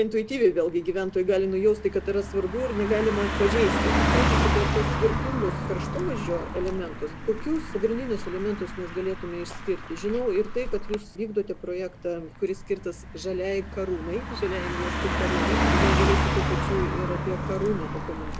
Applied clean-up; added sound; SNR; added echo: none; Car passing by; 0 dB; none.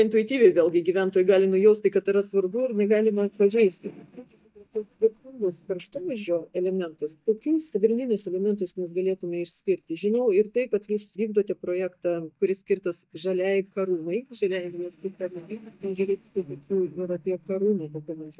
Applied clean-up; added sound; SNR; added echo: neural mask model DeepFilterNet 3.